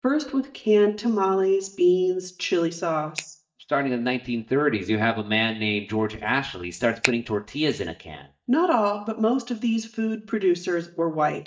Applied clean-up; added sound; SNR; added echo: neural mask model DeepFilterNet 3.